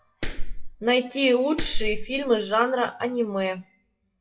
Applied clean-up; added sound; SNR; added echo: classical method WPE with log-MMSE.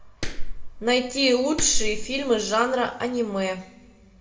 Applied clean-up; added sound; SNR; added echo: none; Clapping; 2 dB; reverberation time 0.9 s.